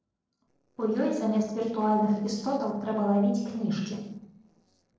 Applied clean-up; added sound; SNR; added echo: neural separator model SepFormer DNS4.